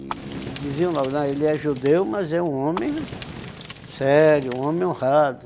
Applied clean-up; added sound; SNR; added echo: none; Fire; 16 dB; none.